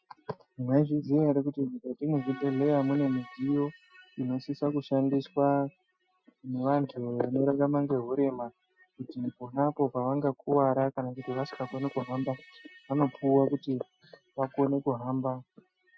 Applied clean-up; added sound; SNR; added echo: classical method Wiener filter.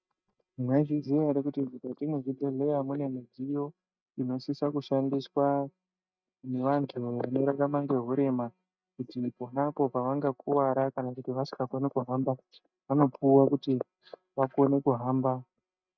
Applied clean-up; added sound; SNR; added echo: neural mask model DeepFilterNet 3.